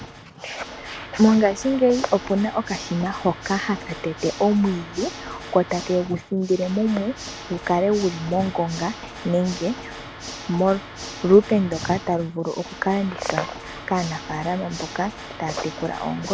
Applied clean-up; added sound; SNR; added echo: none; Water / Mechanisms; 13 dB; none.